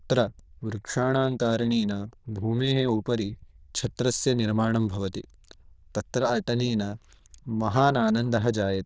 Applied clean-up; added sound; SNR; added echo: neural diffusion model UNIVERSE++.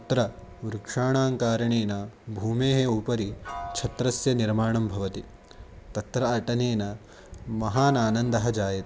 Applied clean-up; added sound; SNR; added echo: none; Piano; 19 dB; none.